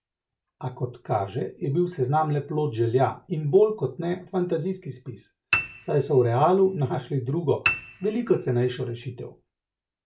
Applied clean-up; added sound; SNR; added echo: none; Piano; 7 dB; none.